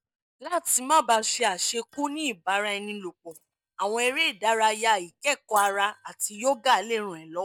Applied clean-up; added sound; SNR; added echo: neural mask model DeepFilterNet 3.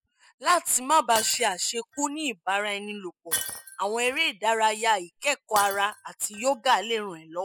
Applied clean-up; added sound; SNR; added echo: classical method spectral subtraction.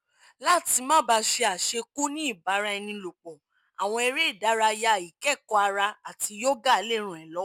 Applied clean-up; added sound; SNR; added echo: none; none; none; none.